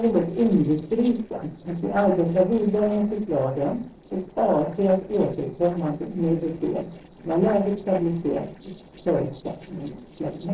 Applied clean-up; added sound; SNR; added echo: neural separator model SepFormer DNS4.